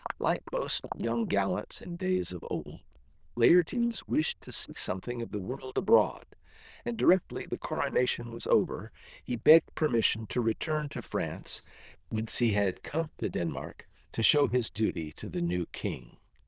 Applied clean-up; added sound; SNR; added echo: neural diffusion model UNIVERSE++.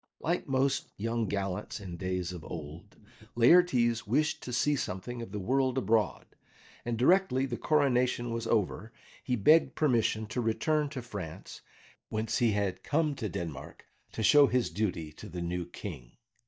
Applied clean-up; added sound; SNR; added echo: neural mask model DeepFilterNet 3.